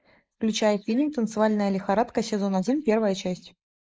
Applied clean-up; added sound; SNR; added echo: neural mask model Resemble Enhance denoiser.